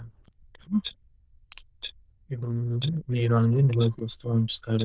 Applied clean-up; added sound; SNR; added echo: neural diffusion model UNIVERSE++.